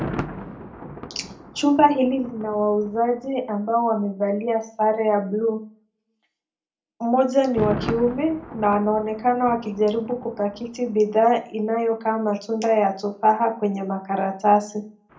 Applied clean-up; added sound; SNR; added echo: none; Thunder; 15 dB; reverberation time 0.3 s.